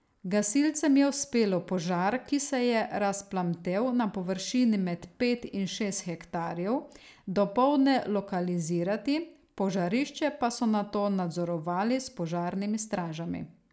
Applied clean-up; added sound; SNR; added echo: none; none; none; none.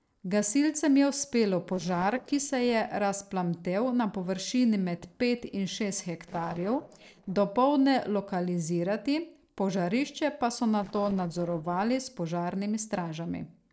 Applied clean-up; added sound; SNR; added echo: neural separator model SepFormer DNS4.